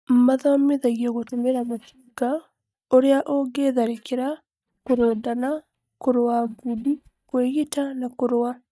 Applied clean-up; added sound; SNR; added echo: neural mask model DeepFilterNet 3.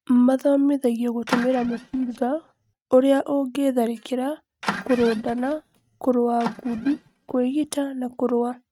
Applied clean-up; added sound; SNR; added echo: neural mask model RNNoise.